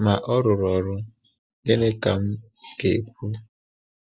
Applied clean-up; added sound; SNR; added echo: neural mask model Resemble Enhance denoiser.